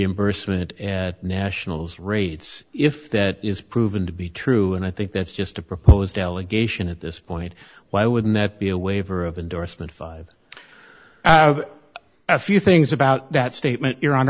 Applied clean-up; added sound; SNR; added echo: none; none; none; none.